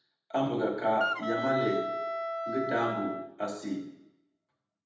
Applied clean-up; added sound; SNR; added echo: none; Wind instrument, woodwind instrument; 2 dB; reverberation time 0.8 s.